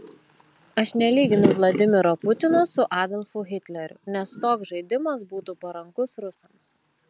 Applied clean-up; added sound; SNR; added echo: none; none; none; none.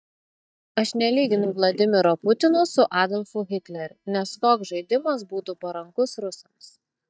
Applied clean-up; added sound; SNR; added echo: neural mask model DeepFilterNet 3.